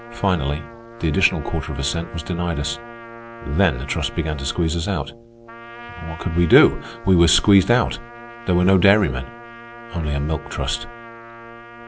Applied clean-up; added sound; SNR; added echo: none; Trumpet + Brass instrument; 17 dB; none.